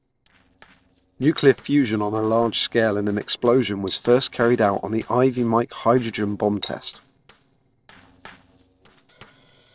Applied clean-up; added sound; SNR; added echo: neural separator model SepFormer DNS4.